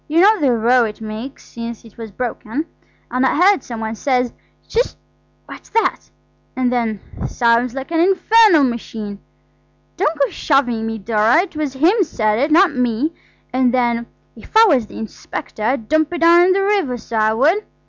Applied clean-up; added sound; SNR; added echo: none; none; none; none.